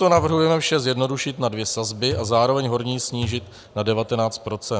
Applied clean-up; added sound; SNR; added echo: none; Thump, thud; 14 dB; none.